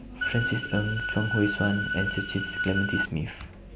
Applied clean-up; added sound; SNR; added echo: none; Organ; 2 dB; none.